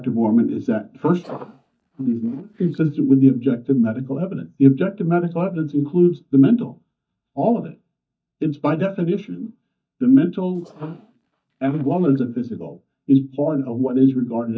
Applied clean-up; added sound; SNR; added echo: neural mask model DeepFilterNet 3.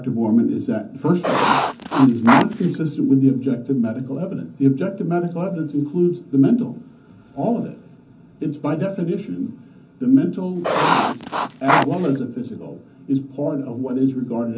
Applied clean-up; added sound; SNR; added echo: none; Writing; -1 dB; reverberation time 0.3 s.